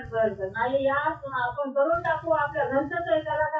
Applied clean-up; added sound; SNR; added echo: classical method WPE with log-MMSE.